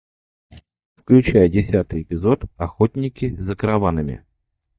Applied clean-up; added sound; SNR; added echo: neural mask model DeepFilterNet 3.